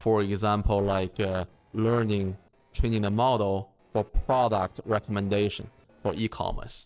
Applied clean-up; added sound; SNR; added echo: neural separator model SepFormer DNS4.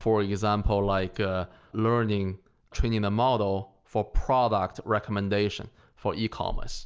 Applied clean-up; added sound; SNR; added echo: none; none; none; none.